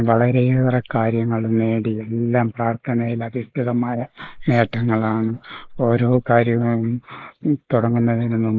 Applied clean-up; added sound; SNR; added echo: neural mask model Resemble Enhance denoiser.